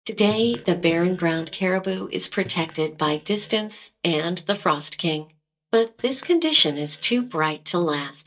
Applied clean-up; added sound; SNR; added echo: neural mask model DeepFilterNet 3.